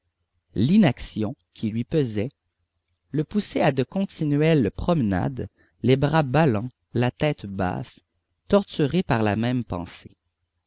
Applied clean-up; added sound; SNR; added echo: none; none; none; none.